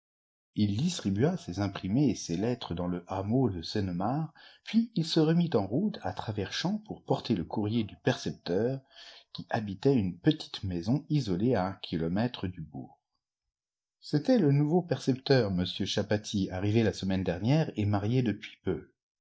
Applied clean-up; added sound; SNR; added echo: neural mask model DeepFilterNet 3.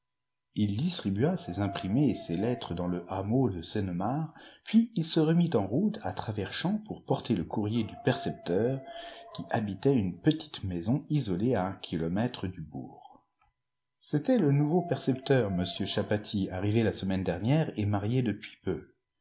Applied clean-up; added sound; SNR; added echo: none; Dog; 19 dB; none.